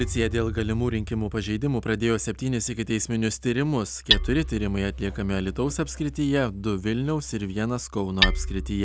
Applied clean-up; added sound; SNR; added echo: none; Hammer; 6 dB; none.